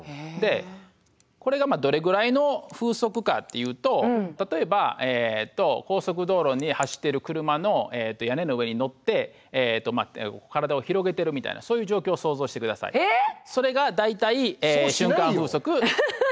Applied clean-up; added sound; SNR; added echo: none; none; none; none.